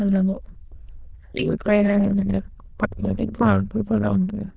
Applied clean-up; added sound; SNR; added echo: neural diffusion model UNIVERSE++.